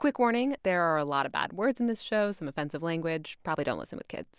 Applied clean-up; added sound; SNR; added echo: none; none; none; none.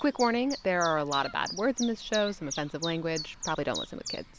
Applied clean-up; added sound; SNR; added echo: none; Chirp, tweet; 11 dB; none.